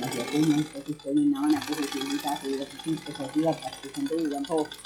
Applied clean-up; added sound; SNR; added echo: classical method log-MMSE.